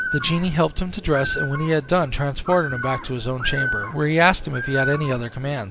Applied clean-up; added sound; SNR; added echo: none; Bird; 8 dB; none.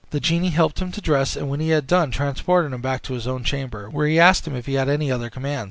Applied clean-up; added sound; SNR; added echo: none; none; none; none.